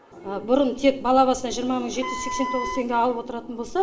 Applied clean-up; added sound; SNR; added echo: none; Wind instrument, woodwind instrument; 9 dB; reverberation time 2.2 s.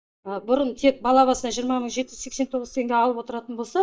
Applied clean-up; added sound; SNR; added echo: neural mask model DeepFilterNet 3.